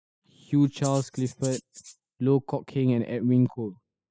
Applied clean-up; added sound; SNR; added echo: classical method spectral subtraction.